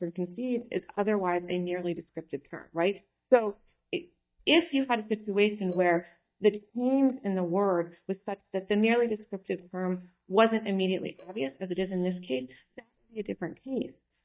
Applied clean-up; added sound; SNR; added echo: neural mask model DeepFilterNet 3.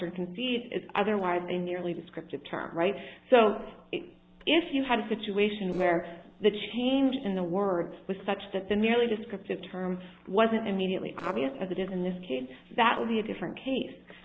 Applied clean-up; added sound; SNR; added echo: neural separator model SepFormer DNS4.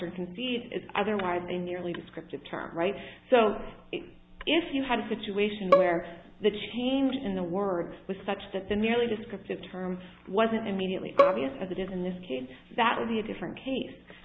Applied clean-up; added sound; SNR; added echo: none; Bowed string instrument; -1 dB; none.